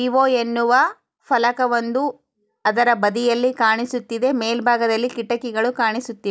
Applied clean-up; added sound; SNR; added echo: none; none; none; none.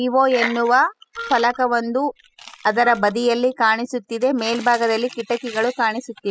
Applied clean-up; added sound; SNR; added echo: classical method spectral subtraction.